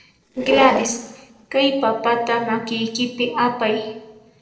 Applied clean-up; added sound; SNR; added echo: neural separator model SepFormer DNS4.